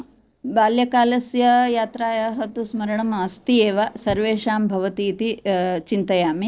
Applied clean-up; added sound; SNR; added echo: neural separator model SepFormer DNS4.